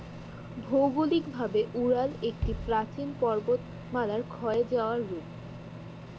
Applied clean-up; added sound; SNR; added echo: none; Microwave oven + Bass drum; 10 dB; none.